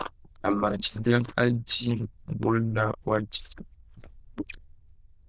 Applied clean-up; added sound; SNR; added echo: neural diffusion model UNIVERSE++.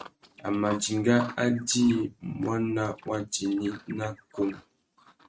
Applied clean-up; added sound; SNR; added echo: neural mask model RNNoise.